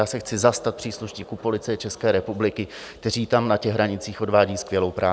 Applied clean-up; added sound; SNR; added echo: none; none; none; none.